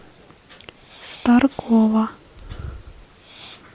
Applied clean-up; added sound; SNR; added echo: none; none; none; none.